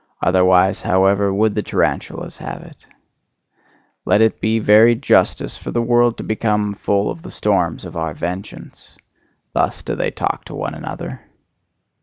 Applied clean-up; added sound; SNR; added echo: none; none; none; none.